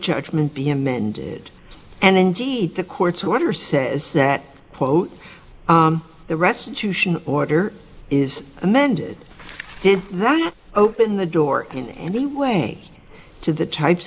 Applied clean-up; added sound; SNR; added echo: none; none; none; none.